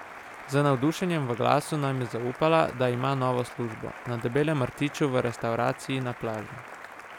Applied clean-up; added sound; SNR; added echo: none; Applause; 15 dB; none.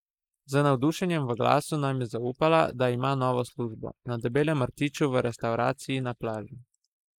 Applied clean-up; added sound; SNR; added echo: neural mask model Resemble Enhance denoiser.